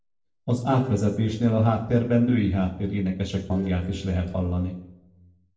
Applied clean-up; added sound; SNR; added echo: neural separator model SepFormer DNS4.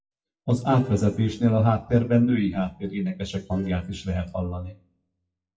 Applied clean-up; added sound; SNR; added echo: classical method WPE with log-MMSE.